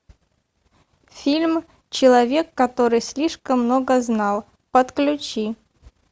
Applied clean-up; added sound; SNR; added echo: none; none; none; none.